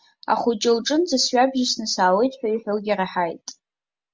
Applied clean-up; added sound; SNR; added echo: none; none; none; none.